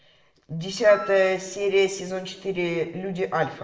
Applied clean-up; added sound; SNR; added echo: none; Wind instrument, woodwind instrument; 12 dB; reverberation time 0.7 s.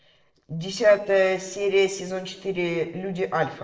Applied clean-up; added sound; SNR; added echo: neural separator model SepFormer DNS4.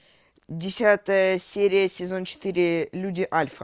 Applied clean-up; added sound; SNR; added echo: none; none; none; none.